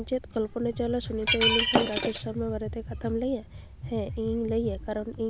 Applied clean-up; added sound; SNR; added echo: none; Shatter; -3 dB; none.